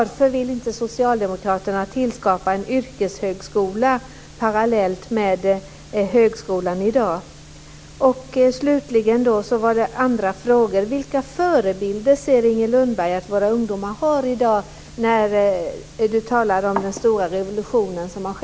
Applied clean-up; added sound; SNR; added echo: none; none; none; none.